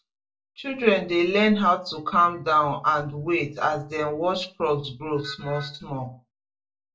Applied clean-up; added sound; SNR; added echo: none; none; none; reverberation time 0.2 s.